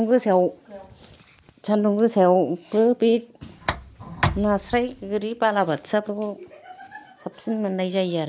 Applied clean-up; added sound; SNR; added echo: none; Tick; 6 dB; none.